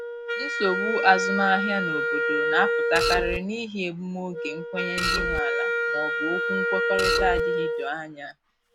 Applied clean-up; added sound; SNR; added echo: none; Wind instrument, woodwind instrument + Printer; -2 dB; none.